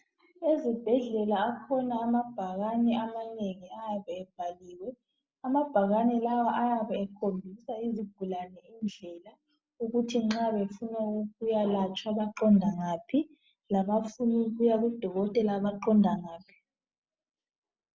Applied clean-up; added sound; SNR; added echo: none; none; none; none.